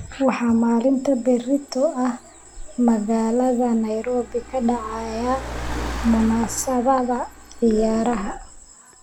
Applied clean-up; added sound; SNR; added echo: none; Car; 13 dB; none.